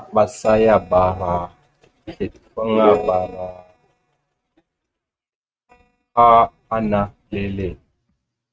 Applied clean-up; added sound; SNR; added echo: neural mask model RNNoise.